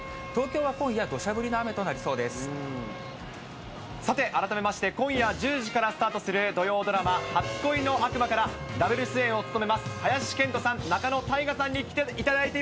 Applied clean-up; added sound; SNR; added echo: none; Wind instrument, woodwind instrument; 17 dB; none.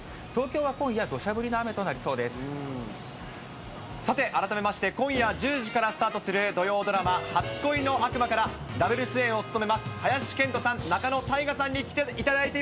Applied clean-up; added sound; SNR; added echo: none; none; none; none.